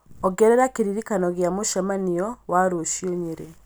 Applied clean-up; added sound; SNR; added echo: none; none; none; none.